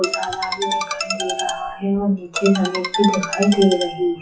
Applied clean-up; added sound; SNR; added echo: classical method WPE with log-MMSE.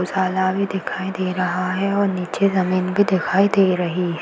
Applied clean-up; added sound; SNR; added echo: none; none; none; none.